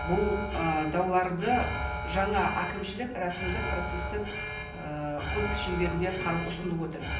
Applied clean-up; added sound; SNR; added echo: none; Alarm; 4 dB; reverberation time 0.6 s.